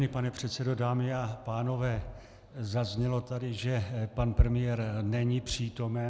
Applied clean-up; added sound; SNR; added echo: none; none; none; none.